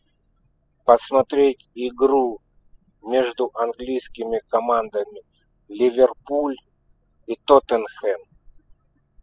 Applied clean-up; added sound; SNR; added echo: classical method spectral subtraction.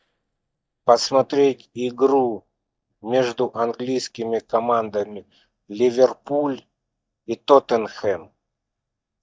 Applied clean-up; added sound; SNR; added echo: neural mask model DeepFilterNet 3.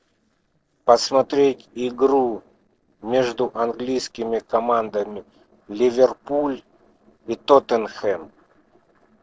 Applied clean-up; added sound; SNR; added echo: neural separator model SepFormer DNS4.